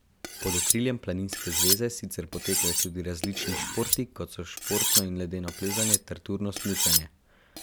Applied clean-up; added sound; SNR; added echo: none; Cutlery, silverware; -3 dB; none.